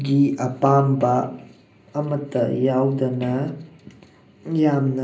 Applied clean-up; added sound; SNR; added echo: none; none; none; reverberation time 0.5 s.